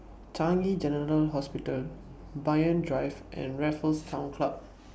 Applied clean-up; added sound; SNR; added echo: none; none; none; none.